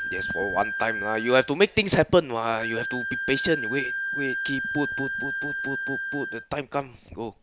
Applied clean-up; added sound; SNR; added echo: none; Wind instrument, woodwind instrument; 5 dB; none.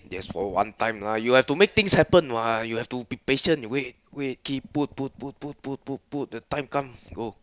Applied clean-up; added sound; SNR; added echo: none; none; none; none.